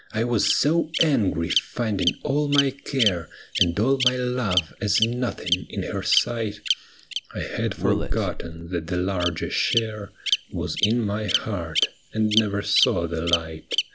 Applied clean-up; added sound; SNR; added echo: none; Bird vocalization, bird call, bird song; 4 dB; none.